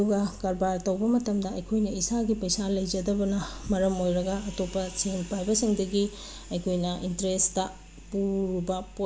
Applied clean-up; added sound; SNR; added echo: none; none; none; none.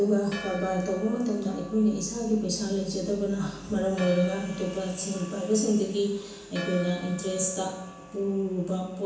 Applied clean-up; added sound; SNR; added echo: none; Church bell; 18 dB; reverberation time 0.9 s.